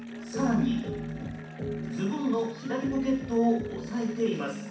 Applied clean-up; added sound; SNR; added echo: none; Applause / Cheering; 20 dB; reverberation time 0.6 s.